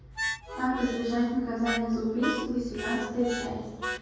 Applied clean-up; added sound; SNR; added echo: none; Harmonica; 7 dB; reverberation time 1.3 s.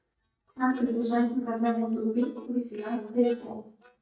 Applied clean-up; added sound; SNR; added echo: neural mask model DeepFilterNet 3.